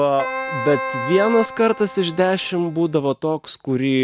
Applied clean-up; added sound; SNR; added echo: none; Keyboard (musical); 9 dB; none.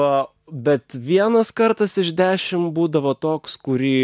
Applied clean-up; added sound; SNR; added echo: none; none; none; none.